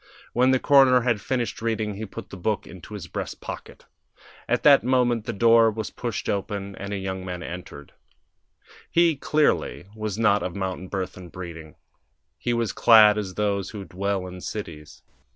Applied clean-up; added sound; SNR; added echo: none; none; none; none.